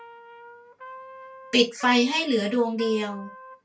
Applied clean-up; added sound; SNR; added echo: none; Trumpet; 18 dB; reverberation time 0.2 s.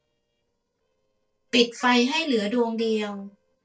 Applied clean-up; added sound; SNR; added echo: neural separator model SepFormer DNS4.